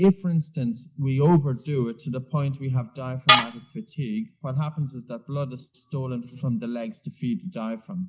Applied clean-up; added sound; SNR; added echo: none; Tools; 1 dB; none.